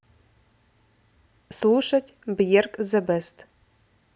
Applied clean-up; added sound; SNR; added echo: none; none; none; none.